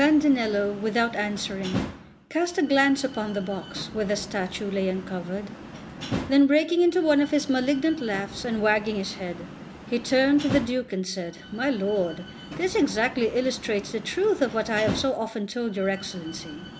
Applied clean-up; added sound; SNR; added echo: none; Slam; 12 dB; none.